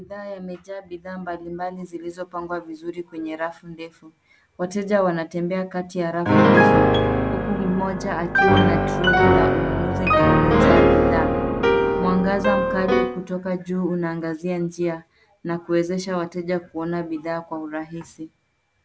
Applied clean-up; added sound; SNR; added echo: none; Piano; -4 dB; none.